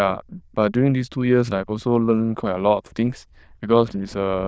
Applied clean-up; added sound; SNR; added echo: neural diffusion model UNIVERSE++.